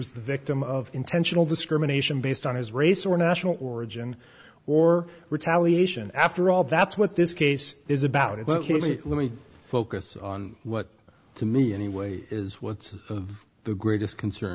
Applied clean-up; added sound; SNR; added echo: none; none; none; none.